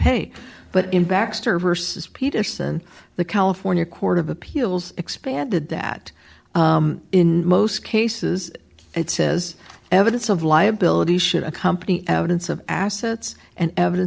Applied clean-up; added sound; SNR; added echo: none; none; none; none.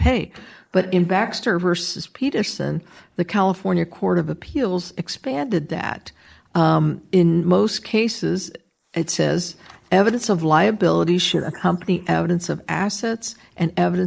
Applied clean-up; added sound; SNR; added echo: neural mask model Resemble Enhance denoiser.